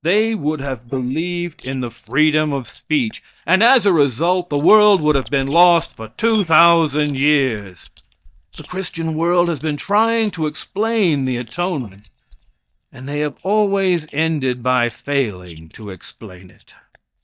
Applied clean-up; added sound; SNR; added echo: neural mask model DeepFilterNet 3.